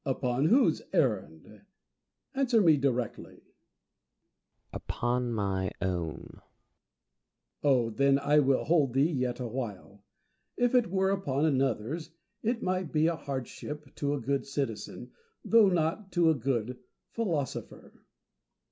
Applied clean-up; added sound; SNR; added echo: none; none; none; none.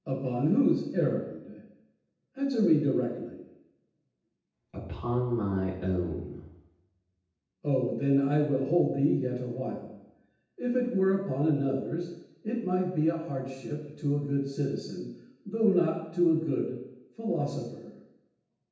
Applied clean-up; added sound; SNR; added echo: none; none; none; reverberation time 0.9 s.